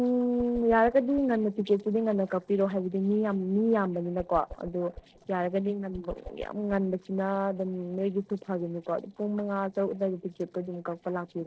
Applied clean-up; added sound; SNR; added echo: neural separator model SepFormer DNS4.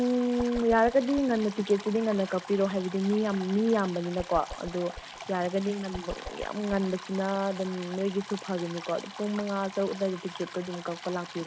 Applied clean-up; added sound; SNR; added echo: none; Stream + Whoosh, swoosh, swish; 14 dB; none.